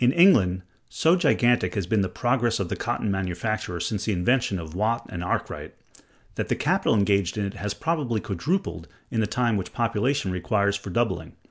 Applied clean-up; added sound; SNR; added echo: none; none; none; none.